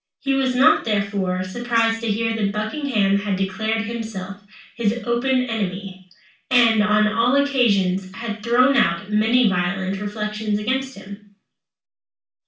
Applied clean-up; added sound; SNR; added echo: none; none; none; reverberation time 0.4 s.